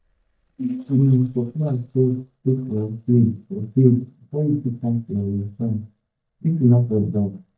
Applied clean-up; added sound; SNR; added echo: neural mask model DeepFilterNet 3.